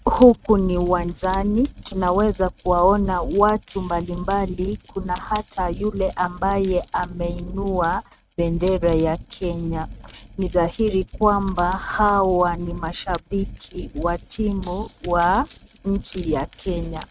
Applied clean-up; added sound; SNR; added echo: neural mask model RNNoise.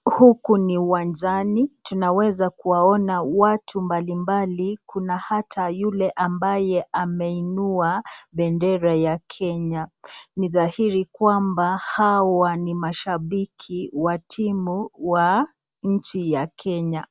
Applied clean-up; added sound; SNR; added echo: none; none; none; none.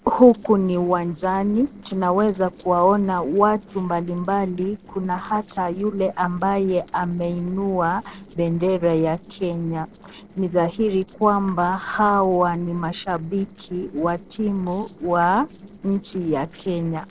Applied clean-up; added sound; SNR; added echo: neural separator model SepFormer DNS4.